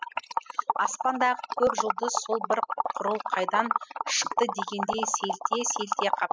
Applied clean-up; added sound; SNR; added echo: classical method spectral subtraction.